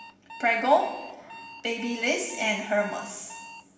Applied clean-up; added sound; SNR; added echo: none; Alarm; 17 dB; reverberation time 1.0 s.